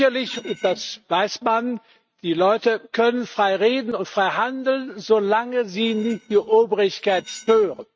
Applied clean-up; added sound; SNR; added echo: neural mask model RNNoise.